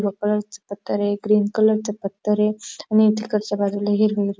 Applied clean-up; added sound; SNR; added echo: none; none; none; none.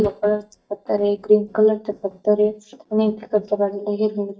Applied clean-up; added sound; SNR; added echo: neural mask model DeepFilterNet 3.